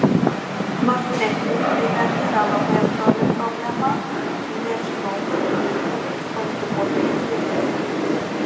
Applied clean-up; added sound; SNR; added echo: none; Rain; -5 dB; reverberation time 2.2 s.